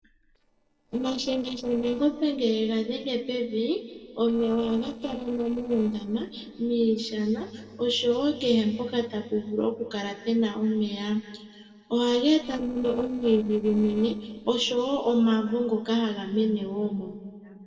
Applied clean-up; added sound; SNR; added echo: neural separator model SepFormer DNS4.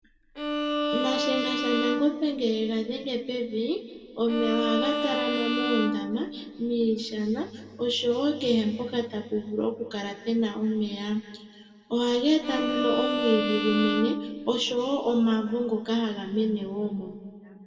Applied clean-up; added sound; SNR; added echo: none; Bowed string instrument; 3 dB; reverberation time 1.8 s.